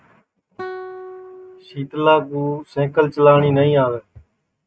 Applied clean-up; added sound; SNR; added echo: neural mask model RNNoise.